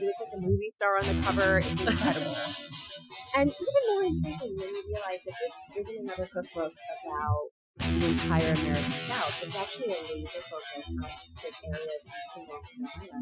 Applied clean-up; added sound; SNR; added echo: classical method Wiener filter.